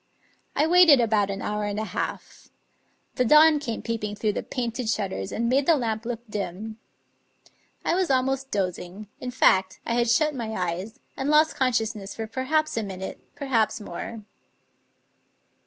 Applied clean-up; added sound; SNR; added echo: none; none; none; none.